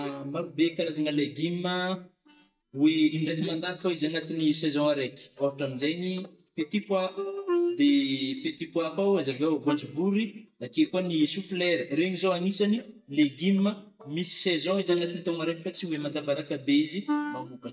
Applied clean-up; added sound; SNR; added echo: neural mask model DeepFilterNet 3.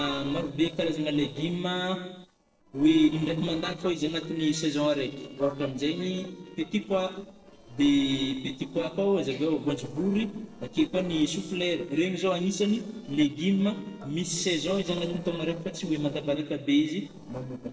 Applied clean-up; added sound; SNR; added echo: neural separator model SepFormer DNS4.